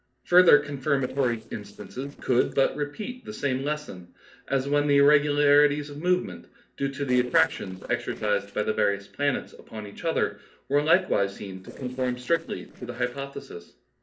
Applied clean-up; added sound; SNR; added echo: neural separator model SepFormer DNS4.